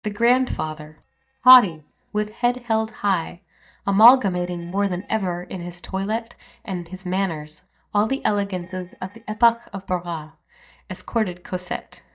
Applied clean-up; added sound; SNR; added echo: neural mask model DeepFilterNet 3.